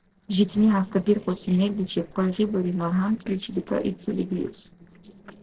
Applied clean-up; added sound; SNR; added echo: neural separator model SepFormer DNS4.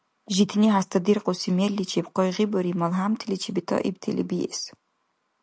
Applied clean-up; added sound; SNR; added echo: none; none; none; none.